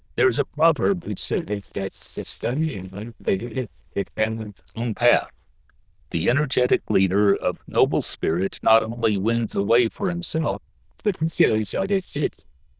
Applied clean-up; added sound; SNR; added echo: neural diffusion model UNIVERSE++.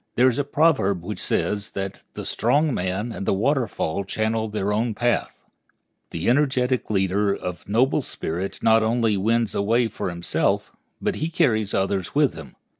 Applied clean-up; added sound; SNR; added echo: none; none; none; none.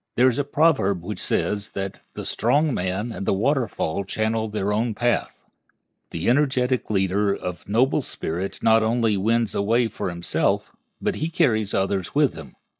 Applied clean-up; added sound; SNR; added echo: neural mask model Resemble Enhance denoiser.